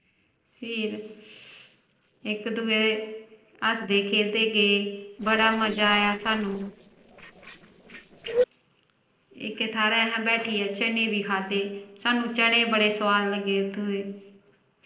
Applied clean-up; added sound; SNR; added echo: neural separator model SepFormer DNS4.